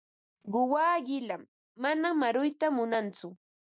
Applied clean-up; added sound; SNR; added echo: neural mask model DeepFilterNet 3.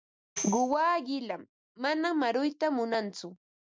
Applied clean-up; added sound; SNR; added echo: none; Tambourine; 12 dB; none.